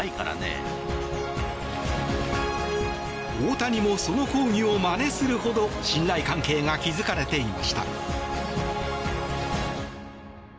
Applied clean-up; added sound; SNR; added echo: none; none; none; none.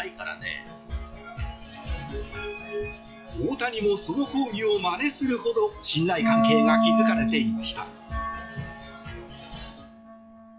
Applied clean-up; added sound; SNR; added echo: classical method log-MMSE.